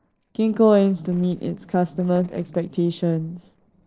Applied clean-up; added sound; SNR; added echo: neural separator model SepFormer DNS4.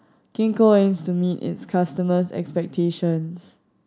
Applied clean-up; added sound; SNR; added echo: none; none; none; none.